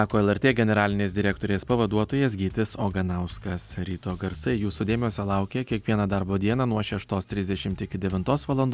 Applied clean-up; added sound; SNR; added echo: none; none; none; none.